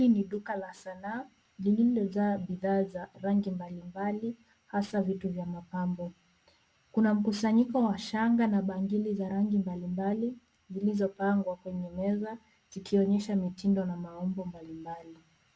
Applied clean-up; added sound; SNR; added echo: none; none; none; none.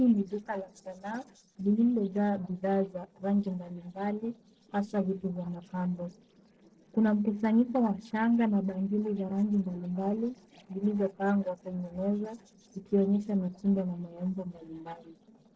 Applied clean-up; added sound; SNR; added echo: neural separator model SepFormer DNS4.